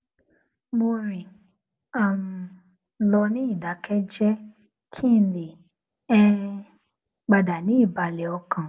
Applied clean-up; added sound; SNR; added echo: none; none; none; none.